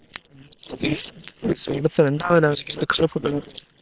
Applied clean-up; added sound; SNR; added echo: neural separator model SepFormer WHAM!.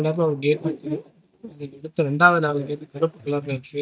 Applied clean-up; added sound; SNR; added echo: neural mask model DeepFilterNet 3.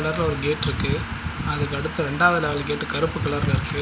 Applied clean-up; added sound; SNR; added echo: none; none; none; none.